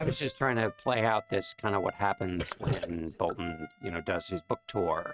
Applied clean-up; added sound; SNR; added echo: neural mask model RNNoise.